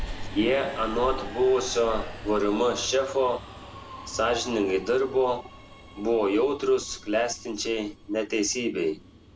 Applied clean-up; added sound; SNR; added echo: none; Subway, metro, underground; 13 dB; none.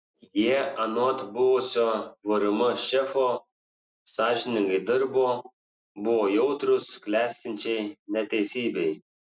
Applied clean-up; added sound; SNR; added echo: none; none; none; none.